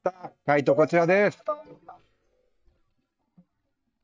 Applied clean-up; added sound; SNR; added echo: neural mask model DeepFilterNet 3.